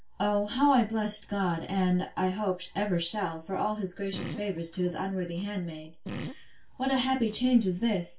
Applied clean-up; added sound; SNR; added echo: none; Fart; 14 dB; reverberation time 0.2 s.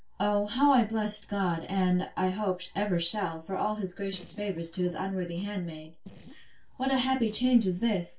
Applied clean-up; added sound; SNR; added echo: neural separator model SepFormer DNS4.